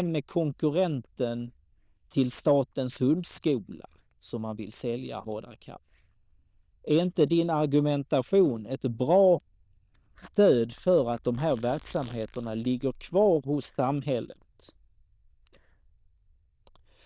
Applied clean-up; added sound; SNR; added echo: neural diffusion model UNIVERSE++.